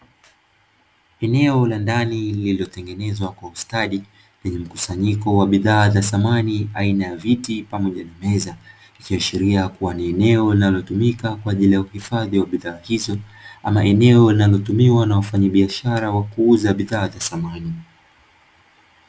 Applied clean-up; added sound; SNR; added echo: none; none; none; none.